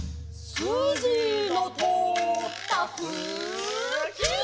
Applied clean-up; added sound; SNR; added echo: none; none; none; none.